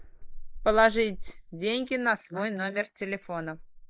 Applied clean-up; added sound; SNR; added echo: neural mask model Resemble Enhance denoiser.